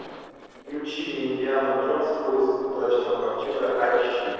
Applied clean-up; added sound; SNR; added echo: neural separator model SepFormer DNS4.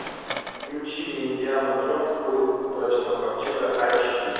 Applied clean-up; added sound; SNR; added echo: none; Coin (dropping); 13 dB; reverberation time 2.1 s.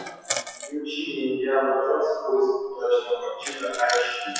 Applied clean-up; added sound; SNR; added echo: classical method WPE with log-MMSE.